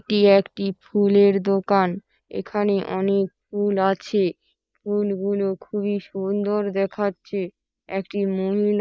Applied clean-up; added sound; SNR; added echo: neural mask model Resemble Enhance denoiser.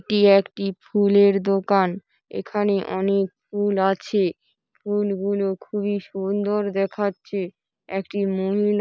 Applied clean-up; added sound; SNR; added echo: none; none; none; none.